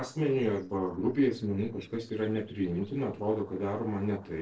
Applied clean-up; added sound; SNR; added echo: neural separator model SepFormer DNS4.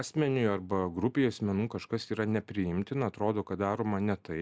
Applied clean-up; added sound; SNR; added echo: none; none; none; none.